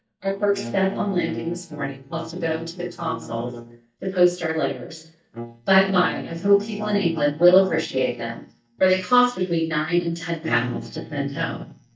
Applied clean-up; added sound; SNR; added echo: neural mask model DeepFilterNet 3.